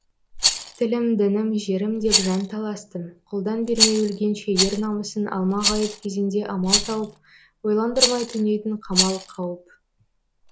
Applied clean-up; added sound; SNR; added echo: none; Rattle; 3 dB; none.